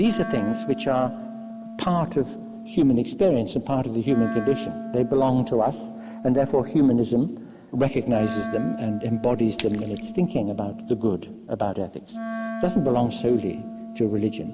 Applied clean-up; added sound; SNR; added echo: none; Wind instrument, woodwind instrument + Splash, splatter; 11 dB; none.